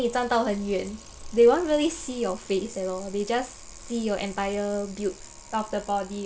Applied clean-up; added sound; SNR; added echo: none; Bicycle; 19 dB; none.